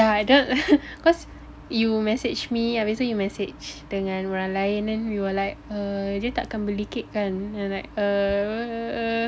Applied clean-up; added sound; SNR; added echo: none; none; none; none.